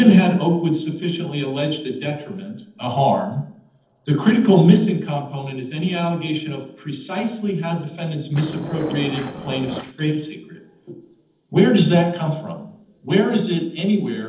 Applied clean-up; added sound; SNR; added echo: neural separator model SepFormer DNS4.